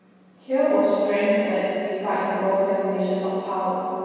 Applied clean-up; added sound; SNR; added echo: none; none; none; reverberation time 2.2 s.